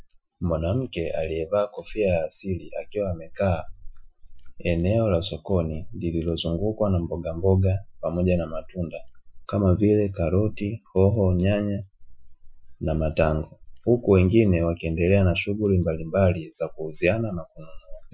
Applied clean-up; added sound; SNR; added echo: classical method Wiener filter.